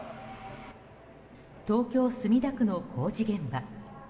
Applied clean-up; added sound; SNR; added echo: none; none; none; reverberation time 2.5 s.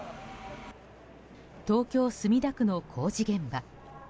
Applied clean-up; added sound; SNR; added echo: none; none; none; none.